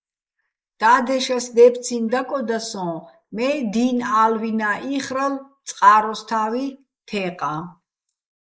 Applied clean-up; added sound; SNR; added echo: neural mask model Resemble Enhance denoiser.